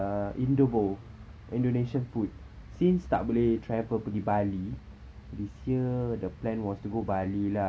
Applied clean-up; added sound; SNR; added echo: none; none; none; none.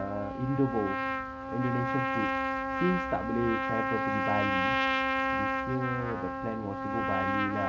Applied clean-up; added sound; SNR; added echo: none; Trumpet; -2 dB; none.